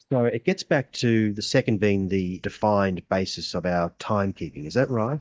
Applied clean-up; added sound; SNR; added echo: neural mask model DeepFilterNet 3.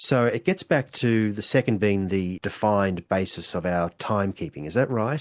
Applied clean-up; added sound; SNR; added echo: none; none; none; none.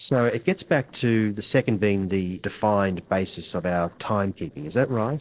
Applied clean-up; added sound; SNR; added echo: neural separator model SepFormer DNS4.